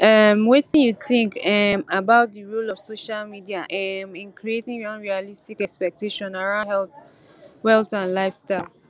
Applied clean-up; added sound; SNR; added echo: none; none; none; none.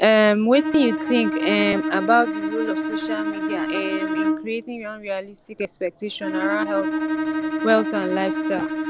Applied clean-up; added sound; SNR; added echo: none; Bowed string instrument; 3 dB; none.